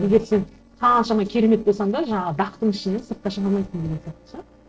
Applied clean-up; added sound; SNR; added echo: neural separator model SepFormer DNS4.